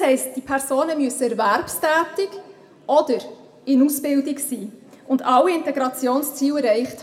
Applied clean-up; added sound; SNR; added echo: none; none; none; reverberation time 0.8 s.